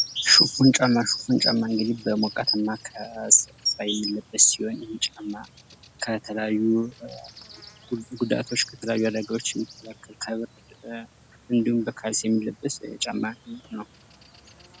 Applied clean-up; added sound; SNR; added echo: none; Insect; 15 dB; none.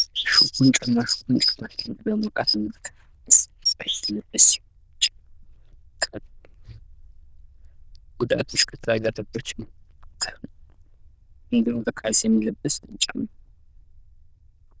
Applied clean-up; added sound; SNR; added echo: neural diffusion model UNIVERSE++.